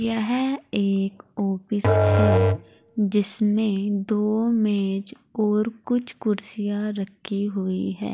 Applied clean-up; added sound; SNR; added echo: none; Musical instrument; -1 dB; none.